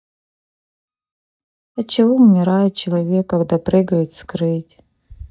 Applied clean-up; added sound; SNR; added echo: neural mask model DeepFilterNet 3.